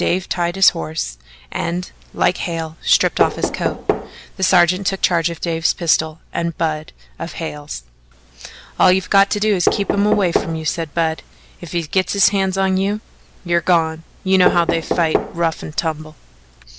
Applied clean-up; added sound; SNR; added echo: none; Knock; 6 dB; none.